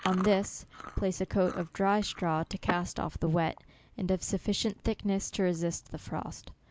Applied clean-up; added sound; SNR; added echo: none; Chewing, mastication; 14 dB; none.